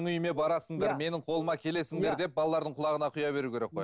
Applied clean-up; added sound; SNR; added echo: none; Wind instrument, woodwind instrument; 19 dB; none.